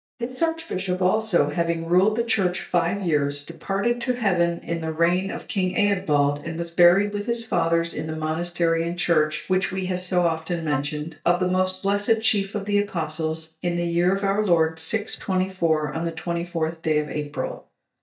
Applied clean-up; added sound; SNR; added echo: neural mask model DeepFilterNet 3.